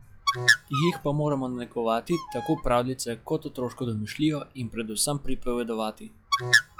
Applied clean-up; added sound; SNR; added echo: classical method log-MMSE.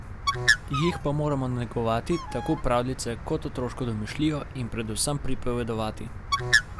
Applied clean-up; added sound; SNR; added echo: none; Bird; 3 dB; none.